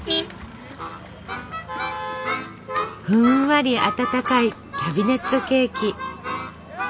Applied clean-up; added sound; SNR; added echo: none; Motor vehicle (road); 11 dB; none.